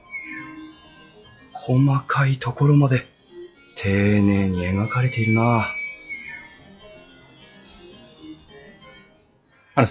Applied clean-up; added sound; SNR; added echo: classical method log-MMSE.